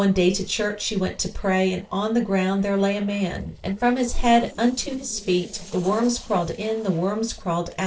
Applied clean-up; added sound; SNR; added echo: neural separator model SepFormer DNS4.